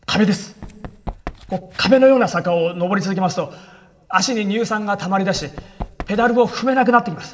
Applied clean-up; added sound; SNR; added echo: none; Run; 19 dB; reverberation time 1.6 s.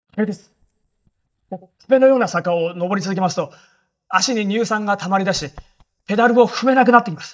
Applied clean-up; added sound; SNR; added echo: neural mask model DeepFilterNet 3.